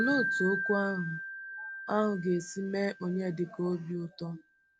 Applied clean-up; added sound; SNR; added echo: none; Wind chime; 5 dB; none.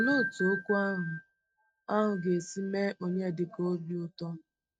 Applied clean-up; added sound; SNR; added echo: neural mask model RNNoise.